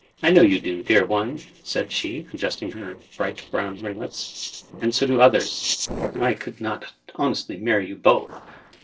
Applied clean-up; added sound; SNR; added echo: neural separator model SepFormer DNS4.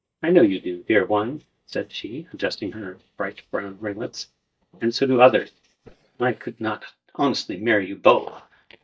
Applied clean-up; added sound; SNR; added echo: neural mask model DeepFilterNet 3.